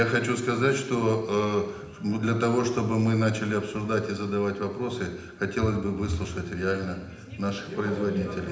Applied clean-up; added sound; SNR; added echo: none; none; none; reverberation time 0.8 s.